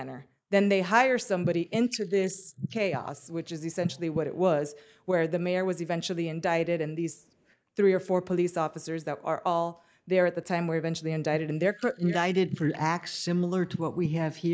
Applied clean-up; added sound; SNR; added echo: neural mask model Resemble Enhance denoiser.